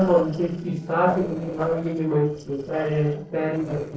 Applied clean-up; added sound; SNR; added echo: neural separator model SepFormer DNS4.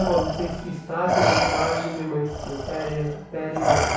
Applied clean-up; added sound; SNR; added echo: none; Respiratory sounds; -2 dB; reverberation time 0.6 s.